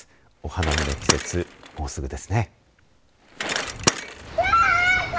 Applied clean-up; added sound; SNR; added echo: none; Bicycle; 4 dB; none.